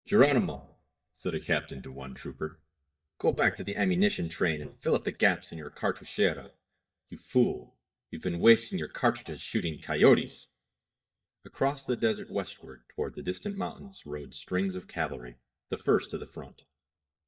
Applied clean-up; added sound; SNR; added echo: neural mask model DeepFilterNet 3.